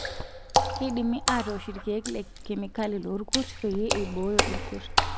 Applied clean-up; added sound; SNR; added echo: none; Water / Splash, splatter; -1 dB; none.